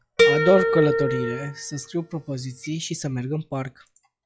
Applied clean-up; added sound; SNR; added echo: classical method log-MMSE.